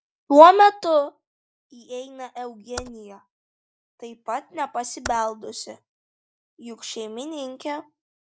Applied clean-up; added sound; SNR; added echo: neural mask model Resemble Enhance denoiser.